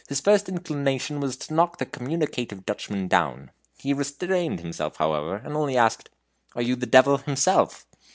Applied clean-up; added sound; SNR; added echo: none; none; none; none.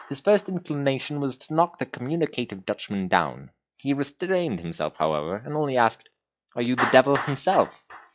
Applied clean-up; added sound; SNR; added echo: classical method log-MMSE.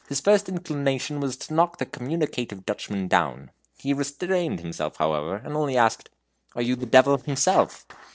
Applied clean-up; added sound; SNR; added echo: neural separator model SepFormer DNS4.